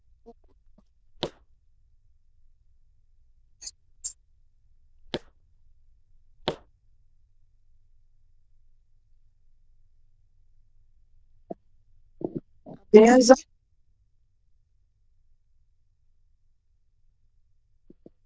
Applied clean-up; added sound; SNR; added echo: neural diffusion model UNIVERSE++.